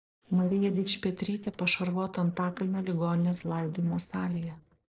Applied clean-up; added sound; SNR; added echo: neural separator model SepFormer DNS4.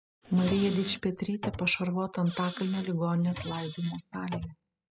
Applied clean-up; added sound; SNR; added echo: classical method spectral subtraction.